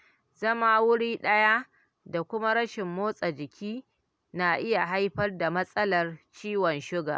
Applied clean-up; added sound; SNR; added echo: none; none; none; none.